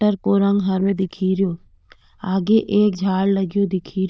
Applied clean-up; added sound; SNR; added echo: neural diffusion model UNIVERSE++.